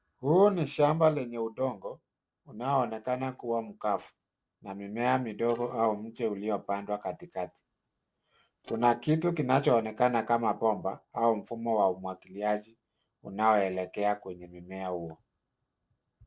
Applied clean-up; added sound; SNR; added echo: neural separator model SepFormer DNS4.